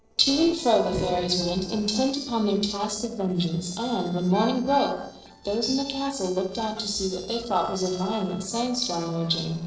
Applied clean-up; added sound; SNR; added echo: neural separator model SepFormer DNS4.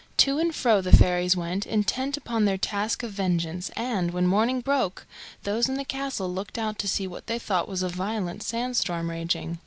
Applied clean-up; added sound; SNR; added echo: none; none; none; none.